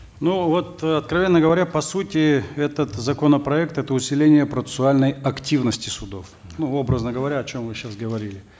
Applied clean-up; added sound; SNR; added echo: none; none; none; none.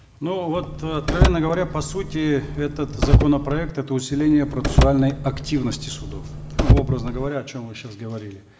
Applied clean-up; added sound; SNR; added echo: none; Car; -2 dB; reverberation time 1.2 s.